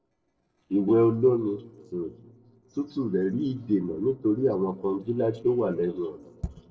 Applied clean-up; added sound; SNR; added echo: neural separator model SepFormer DNS4.